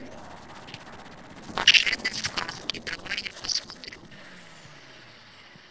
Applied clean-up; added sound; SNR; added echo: neural separator model SepFormer DNS4.